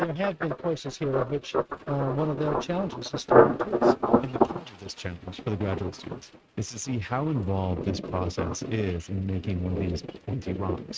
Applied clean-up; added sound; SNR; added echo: neural mask model RNNoise.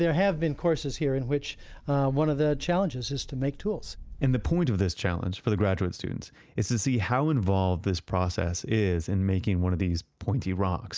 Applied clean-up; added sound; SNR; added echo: none; none; none; none.